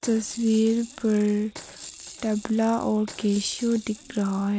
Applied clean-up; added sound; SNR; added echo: none; Rattle / Rattle (instrument); 18 dB; none.